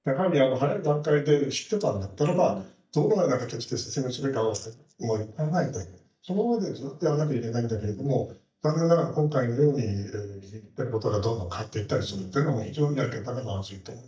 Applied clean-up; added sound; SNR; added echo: neural mask model DeepFilterNet 3.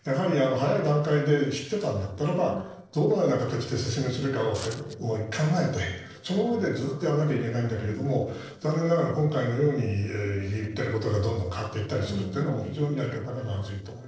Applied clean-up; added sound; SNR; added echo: neural separator model SepFormer DNS4.